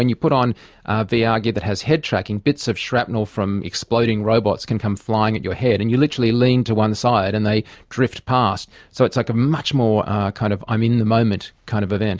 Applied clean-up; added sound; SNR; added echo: none; none; none; none.